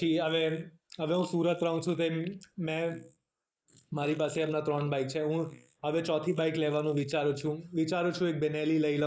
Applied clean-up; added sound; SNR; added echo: neural mask model Resemble Enhance denoiser.